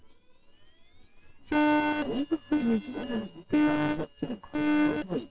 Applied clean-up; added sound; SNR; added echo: neural separator model SepFormer WHAMR!.